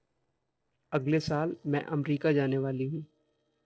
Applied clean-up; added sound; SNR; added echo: neural separator model SepFormer DNS4.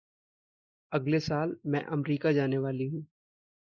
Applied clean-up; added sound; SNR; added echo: neural mask model Resemble Enhance denoiser.